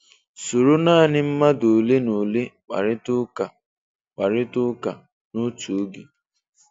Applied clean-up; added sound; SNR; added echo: none; none; none; none.